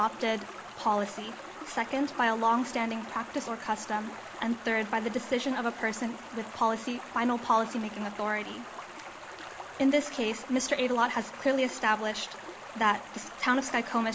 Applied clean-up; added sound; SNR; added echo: none; Stream; 13 dB; none.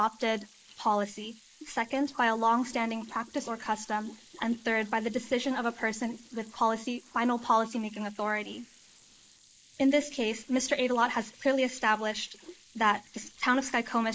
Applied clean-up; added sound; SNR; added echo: neural mask model Resemble Enhance denoiser.